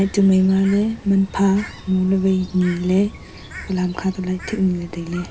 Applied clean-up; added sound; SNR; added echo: none; Bird; 17 dB; reverberation time 0.3 s.